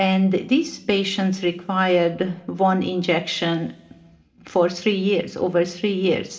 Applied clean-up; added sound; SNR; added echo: none; none; none; reverberation time 1.7 s.